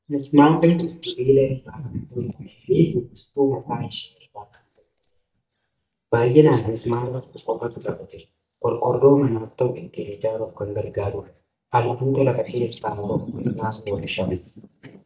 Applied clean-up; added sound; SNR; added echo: neural mask model DeepFilterNet 3.